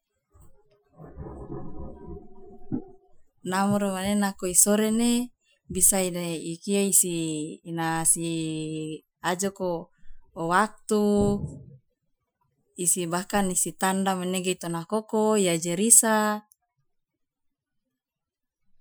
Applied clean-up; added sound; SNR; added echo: classical method Wiener filter.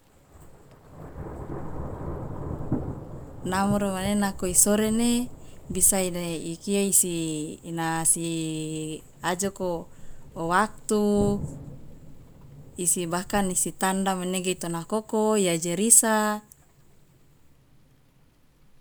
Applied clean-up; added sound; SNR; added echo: none; Thunder / Rain; 11 dB; none.